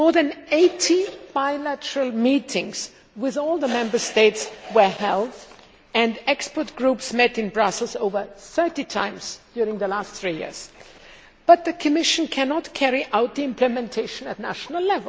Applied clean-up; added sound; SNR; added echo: none; none; none; none.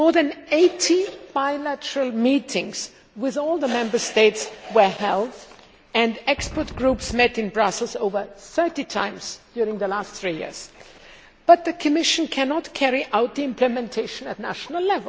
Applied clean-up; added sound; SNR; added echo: none; Wind; 12 dB; none.